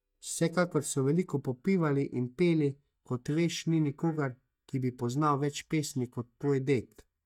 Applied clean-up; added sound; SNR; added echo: neural mask model DeepFilterNet 3.